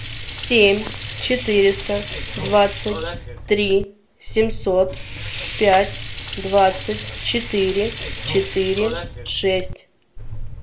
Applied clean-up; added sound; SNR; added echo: none; Sink (filling or washing) / Water; 5 dB; none.